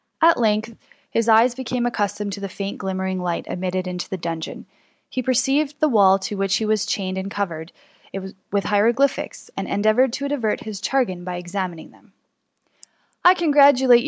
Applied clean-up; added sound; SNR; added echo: none; none; none; none.